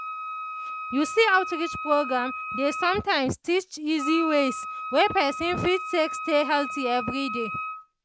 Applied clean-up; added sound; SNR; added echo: none; Wind instrument, woodwind instrument; 8 dB; none.